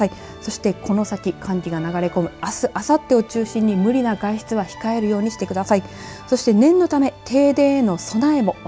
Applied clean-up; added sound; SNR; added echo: none; none; none; none.